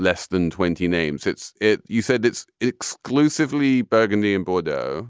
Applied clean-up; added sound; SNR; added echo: none; none; none; none.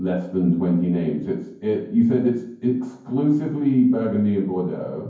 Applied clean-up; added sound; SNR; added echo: none; none; none; reverberation time 0.9 s.